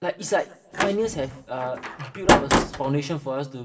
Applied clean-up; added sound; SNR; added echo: none; Slam; -3 dB; reverberation time 0.8 s.